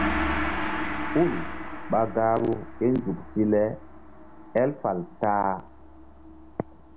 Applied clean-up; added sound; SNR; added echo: none; Gong; 5 dB; none.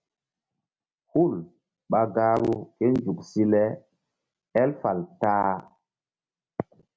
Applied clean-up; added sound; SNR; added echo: none; none; none; none.